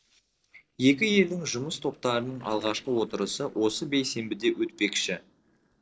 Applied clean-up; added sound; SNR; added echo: neural separator model SepFormer DNS4.